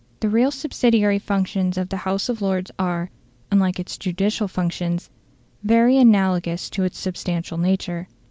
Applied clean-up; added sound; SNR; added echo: none; none; none; none.